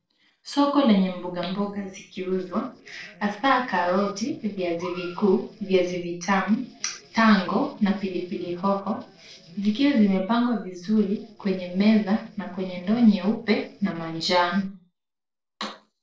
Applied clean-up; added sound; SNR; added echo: neural separator model SepFormer DNS4.